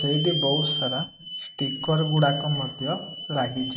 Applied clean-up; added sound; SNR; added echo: neural mask model RNNoise.